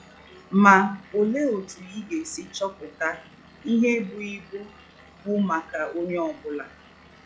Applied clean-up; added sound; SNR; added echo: classical method log-MMSE.